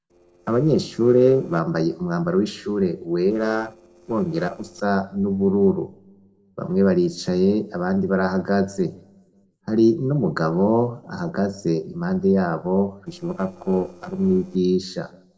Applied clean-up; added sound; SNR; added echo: neural separator model SepFormer DNS4.